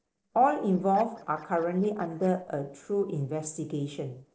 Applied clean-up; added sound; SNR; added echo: neural separator model SepFormer DNS4.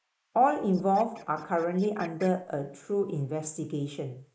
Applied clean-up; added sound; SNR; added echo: neural mask model Resemble Enhance denoiser.